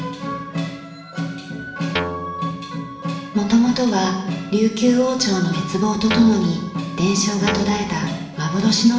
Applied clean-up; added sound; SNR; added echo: none; Guitar; 9 dB; reverberation time 1.0 s.